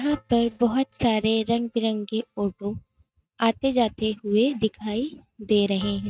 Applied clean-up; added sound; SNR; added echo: neural mask model RNNoise.